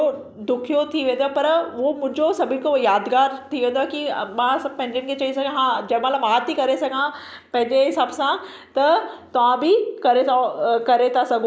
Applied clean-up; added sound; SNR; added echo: none; none; none; none.